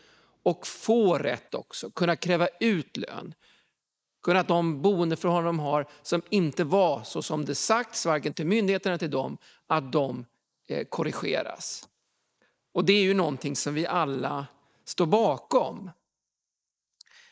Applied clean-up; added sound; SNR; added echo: neural mask model Resemble Enhance denoiser.